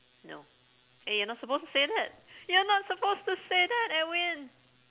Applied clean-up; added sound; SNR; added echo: none; none; none; none.